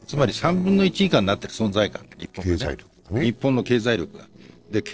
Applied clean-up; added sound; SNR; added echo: neural separator model SepFormer DNS4.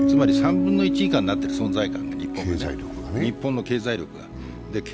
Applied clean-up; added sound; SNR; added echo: none; Bass guitar; -1 dB; none.